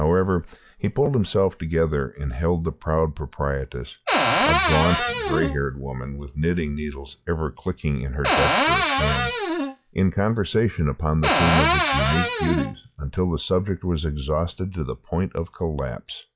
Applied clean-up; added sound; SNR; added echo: classical method log-MMSE.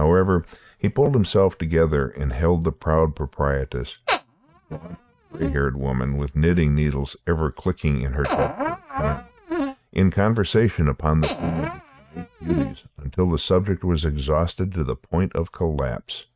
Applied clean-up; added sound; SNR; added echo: neural mask model RNNoise.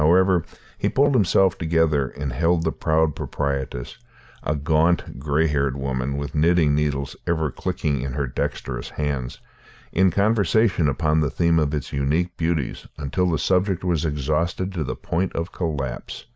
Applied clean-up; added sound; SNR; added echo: none; none; none; none.